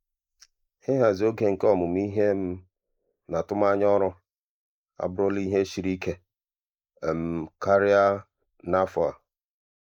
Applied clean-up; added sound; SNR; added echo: neural mask model Resemble Enhance denoiser.